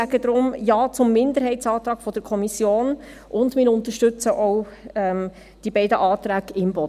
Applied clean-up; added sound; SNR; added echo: none; none; none; none.